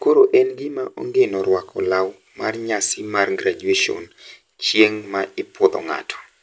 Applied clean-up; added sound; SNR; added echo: none; none; none; none.